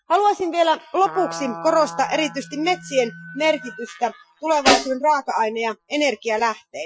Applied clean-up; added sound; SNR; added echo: classical method Wiener filter.